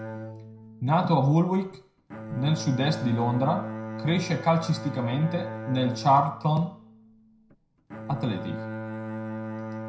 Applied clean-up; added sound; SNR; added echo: none; Bowed string instrument; 10 dB; reverberation time 0.5 s.